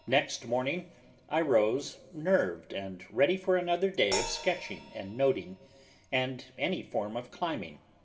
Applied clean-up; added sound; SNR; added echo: none; Crash cymbal; 16 dB; reverberation time 1.4 s.